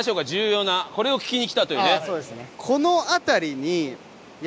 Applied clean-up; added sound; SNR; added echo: none; none; none; none.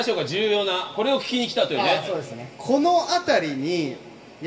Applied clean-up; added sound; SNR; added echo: none; none; none; reverberation time 0.8 s.